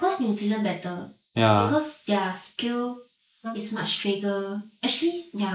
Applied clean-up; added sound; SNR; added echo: neural mask model Resemble Enhance denoiser.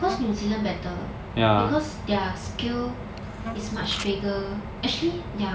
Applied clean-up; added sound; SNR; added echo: none; Camera + Wind instrument, woodwind instrument; 12 dB; none.